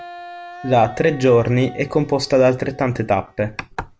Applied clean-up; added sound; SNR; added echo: none; Wind instrument, woodwind instrument; 20 dB; none.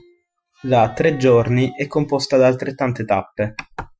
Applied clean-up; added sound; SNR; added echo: classical method Wiener filter.